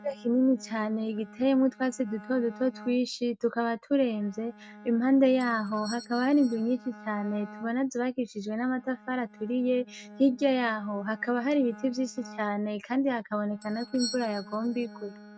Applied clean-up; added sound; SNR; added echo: neural mask model RNNoise.